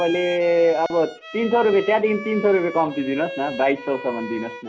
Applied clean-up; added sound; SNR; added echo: none; Bowed string instrument; 14 dB; none.